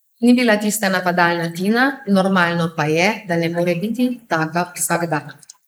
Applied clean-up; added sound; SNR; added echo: neural mask model Resemble Enhance denoiser.